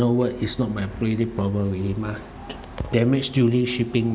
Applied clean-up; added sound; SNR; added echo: none; none; none; none.